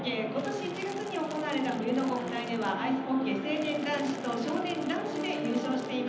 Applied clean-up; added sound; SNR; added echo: none; Crackle; 20 dB; reverberation time 0.9 s.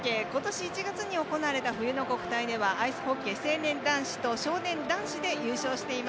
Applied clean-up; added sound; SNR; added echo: none; none; none; none.